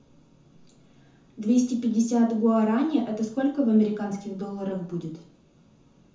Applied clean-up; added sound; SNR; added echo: none; none; none; reverberation time 0.7 s.